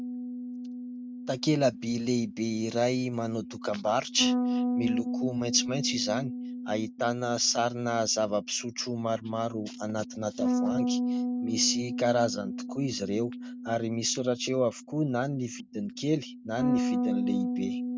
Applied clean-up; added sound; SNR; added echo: neural mask model RNNoise.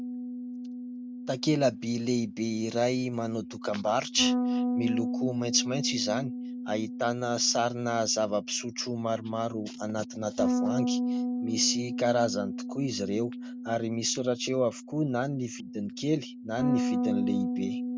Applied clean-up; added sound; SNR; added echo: none; Bass guitar; 3 dB; none.